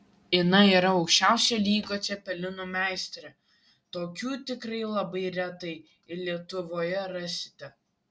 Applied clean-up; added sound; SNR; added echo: none; none; none; none.